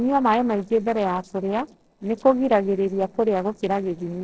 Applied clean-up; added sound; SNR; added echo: neural separator model SepFormer DNS4.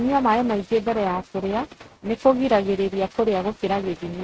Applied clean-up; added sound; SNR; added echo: neural mask model RNNoise.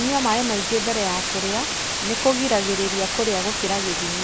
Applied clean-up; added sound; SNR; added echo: none; Water; 1 dB; none.